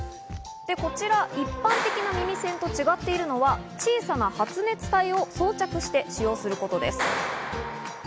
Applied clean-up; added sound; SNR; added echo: none; Clapping; 10 dB; none.